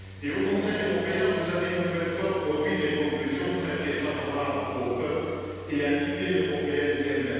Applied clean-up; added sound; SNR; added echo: none; Mechanical fan; 16 dB; reverberation time 2.1 s.